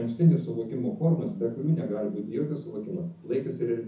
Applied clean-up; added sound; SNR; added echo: none; Cricket; 13 dB; reverberation time 0.5 s.